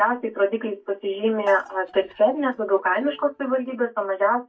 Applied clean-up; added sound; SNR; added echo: neural mask model DeepFilterNet 3.